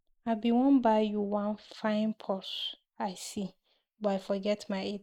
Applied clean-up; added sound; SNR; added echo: neural mask model Resemble Enhance denoiser.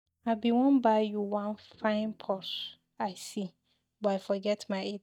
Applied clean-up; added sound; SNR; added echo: neural mask model DeepFilterNet 3.